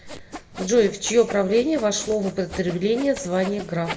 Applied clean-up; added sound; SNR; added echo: none; Sawing; 15 dB; reverberation time 0.9 s.